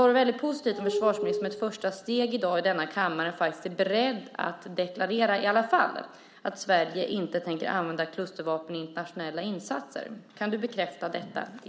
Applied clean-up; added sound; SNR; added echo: none; Glass; 5 dB; none.